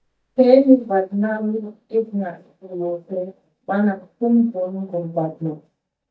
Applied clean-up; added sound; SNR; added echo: neural mask model DeepFilterNet 3.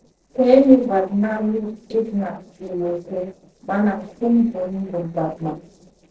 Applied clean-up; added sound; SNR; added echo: neural separator model SepFormer DNS4.